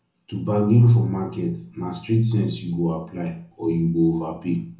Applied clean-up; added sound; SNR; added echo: none; none; none; reverberation time 0.6 s.